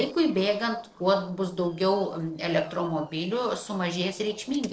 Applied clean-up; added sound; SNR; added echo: neural separator model SepFormer DNS4.